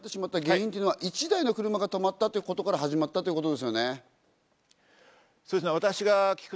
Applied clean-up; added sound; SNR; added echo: none; none; none; none.